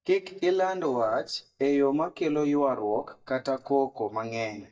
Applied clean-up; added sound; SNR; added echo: neural mask model DeepFilterNet 3.